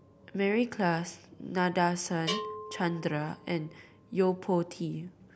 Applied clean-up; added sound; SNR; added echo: none; Bell; 14 dB; none.